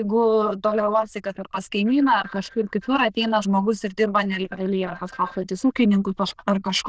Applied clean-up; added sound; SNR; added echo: neural diffusion model UNIVERSE++.